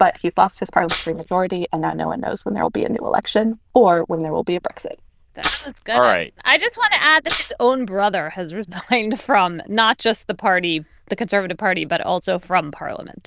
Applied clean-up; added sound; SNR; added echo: neural diffusion model UNIVERSE++.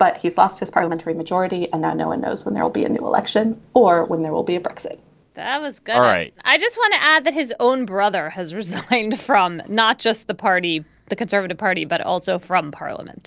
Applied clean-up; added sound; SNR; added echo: none; none; none; none.